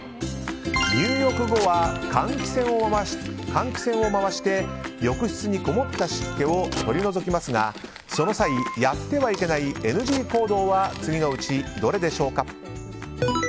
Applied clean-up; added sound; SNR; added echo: none; Crack; 17 dB; none.